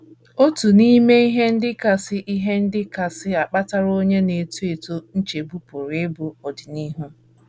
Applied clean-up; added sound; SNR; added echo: none; none; none; none.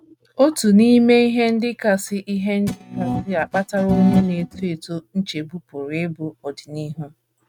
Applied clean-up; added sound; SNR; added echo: neural mask model RNNoise.